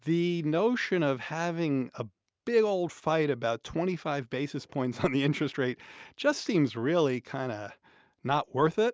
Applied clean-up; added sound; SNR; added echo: none; none; none; none.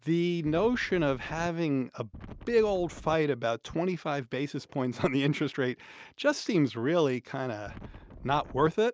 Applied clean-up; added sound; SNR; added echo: none; Wind; 16 dB; none.